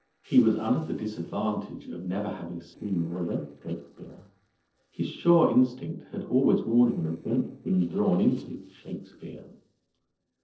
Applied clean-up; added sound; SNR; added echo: neural separator model SepFormer DNS4.